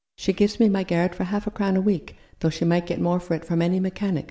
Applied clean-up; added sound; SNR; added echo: none; none; none; none.